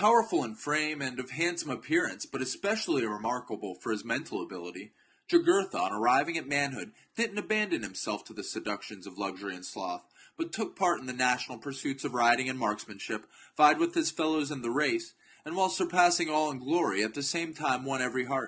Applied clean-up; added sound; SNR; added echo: none; none; none; none.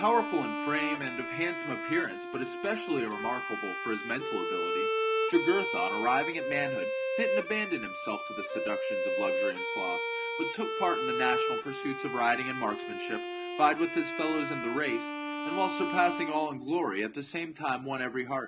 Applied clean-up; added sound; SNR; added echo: none; Bowed string instrument; 2 dB; none.